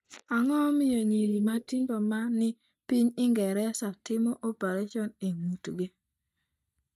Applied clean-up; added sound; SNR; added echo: neural mask model DeepFilterNet 3.